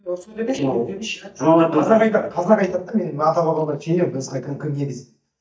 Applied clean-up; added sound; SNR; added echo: neural mask model DeepFilterNet 3.